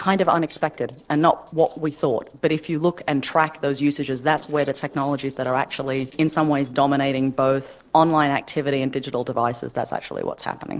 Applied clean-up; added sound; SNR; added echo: neural separator model SepFormer DNS4.